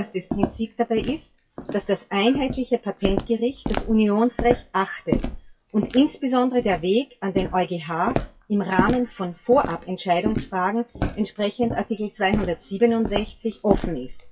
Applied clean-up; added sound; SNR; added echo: classical method WPE with log-MMSE.